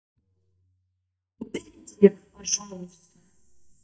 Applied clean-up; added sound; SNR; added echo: neural mask model DeepFilterNet 3.